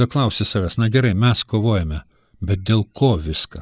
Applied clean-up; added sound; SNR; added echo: neural mask model DeepFilterNet 3.